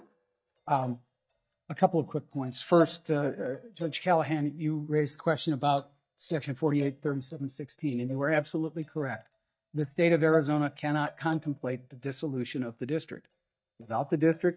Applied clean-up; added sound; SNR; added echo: neural mask model DeepFilterNet 3.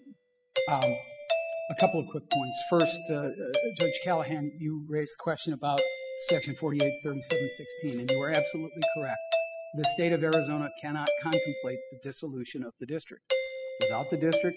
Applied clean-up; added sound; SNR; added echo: classical method spectral subtraction.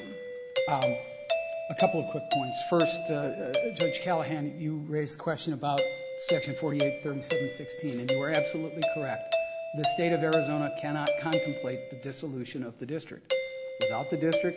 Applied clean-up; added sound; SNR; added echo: none; Doorbell; 0 dB; none.